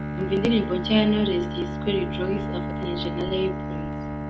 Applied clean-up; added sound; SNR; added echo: none; Bowed string instrument; 4 dB; none.